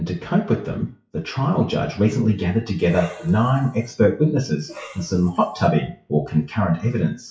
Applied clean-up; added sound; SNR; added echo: classical method WPE with log-MMSE.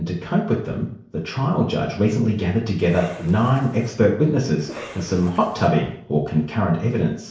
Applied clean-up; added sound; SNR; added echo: neural separator model SepFormer DNS4.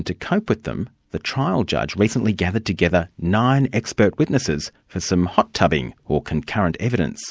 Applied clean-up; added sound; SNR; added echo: none; none; none; none.